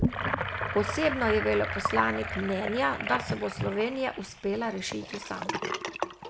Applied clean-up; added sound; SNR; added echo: none; Sink (filling or washing) / Gurgling; 3 dB; none.